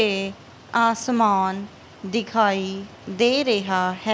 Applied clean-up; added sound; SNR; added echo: none; none; none; none.